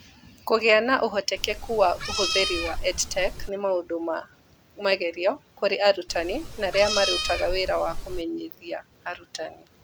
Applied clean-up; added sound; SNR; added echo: none; Meow; 4 dB; none.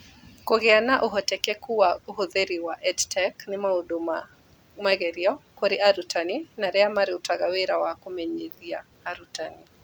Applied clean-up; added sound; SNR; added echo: none; none; none; none.